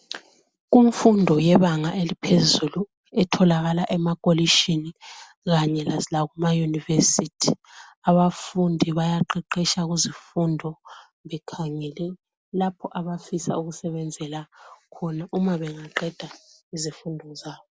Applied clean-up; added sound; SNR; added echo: none; none; none; none.